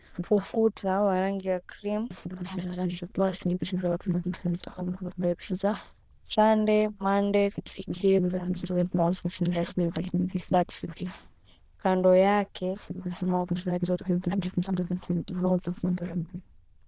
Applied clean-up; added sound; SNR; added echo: neural diffusion model UNIVERSE++.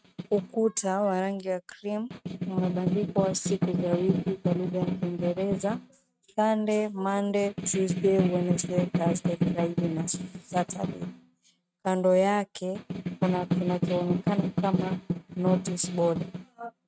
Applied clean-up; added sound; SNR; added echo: neural mask model RNNoise.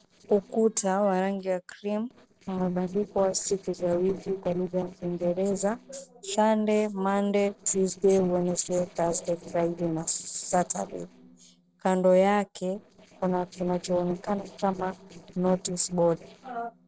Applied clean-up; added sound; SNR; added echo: neural separator model SepFormer DNS4.